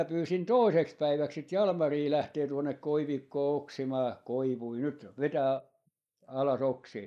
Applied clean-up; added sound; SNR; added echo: neural mask model Resemble Enhance denoiser.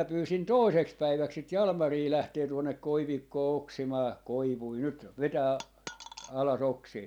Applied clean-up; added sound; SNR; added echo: none; Coin (dropping); 15 dB; none.